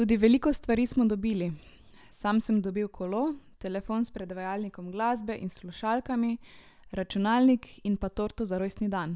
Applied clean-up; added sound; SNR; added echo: none; none; none; none.